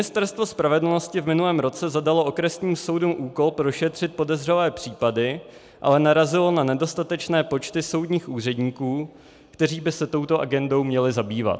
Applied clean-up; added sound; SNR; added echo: none; none; none; none.